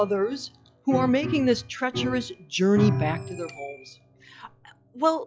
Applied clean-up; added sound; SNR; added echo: classical method log-MMSE.